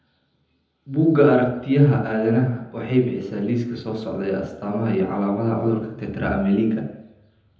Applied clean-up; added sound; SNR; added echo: none; none; none; reverberation time 0.9 s.